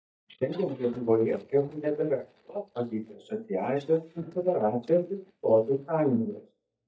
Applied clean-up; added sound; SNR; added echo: neural mask model DeepFilterNet 3.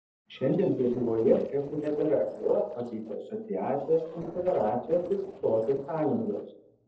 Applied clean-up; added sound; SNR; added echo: neural separator model SepFormer DNS4.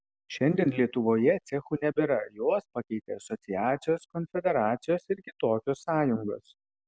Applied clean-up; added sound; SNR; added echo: none; none; none; none.